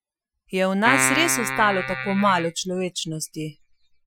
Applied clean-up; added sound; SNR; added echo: classical method Wiener filter.